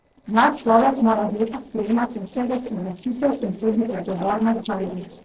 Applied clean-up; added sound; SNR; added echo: neural separator model SepFormer DNS4.